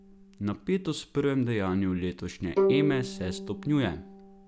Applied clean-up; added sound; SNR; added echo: none; Bowed string instrument; 4 dB; none.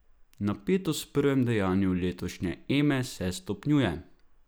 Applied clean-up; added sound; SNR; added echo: none; none; none; none.